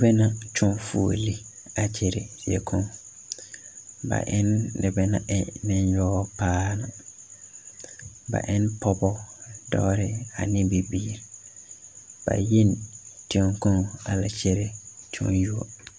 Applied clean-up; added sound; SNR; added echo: none; none; none; none.